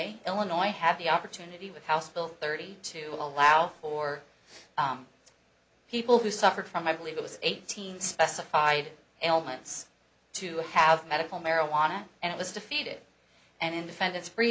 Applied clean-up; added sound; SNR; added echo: none; none; none; none.